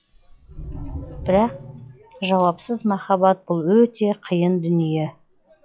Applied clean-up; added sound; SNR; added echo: classical method log-MMSE.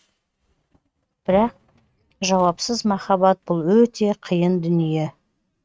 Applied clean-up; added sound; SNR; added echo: neural mask model RNNoise.